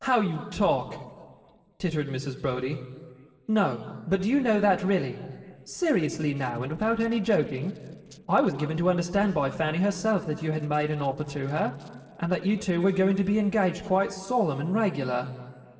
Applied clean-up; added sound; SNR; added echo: neural separator model SepFormer DNS4.